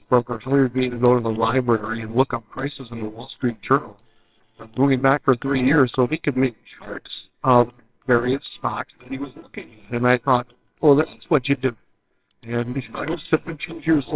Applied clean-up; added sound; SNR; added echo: neural separator model SepFormer WHAMR!.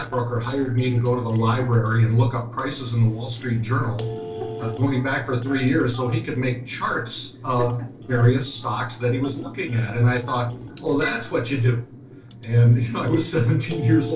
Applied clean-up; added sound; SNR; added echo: neural separator model SepFormer DNS4.